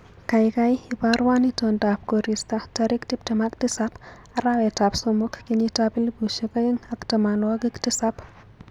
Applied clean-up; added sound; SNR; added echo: none; none; none; none.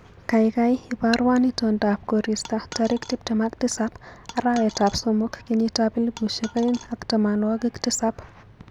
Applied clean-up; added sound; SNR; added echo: none; Coin (dropping); 19 dB; none.